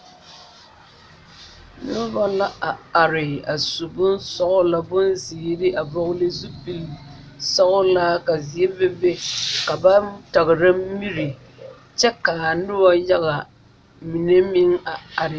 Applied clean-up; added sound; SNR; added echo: none; none; none; none.